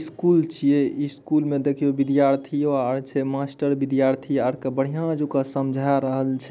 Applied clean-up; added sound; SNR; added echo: none; none; none; none.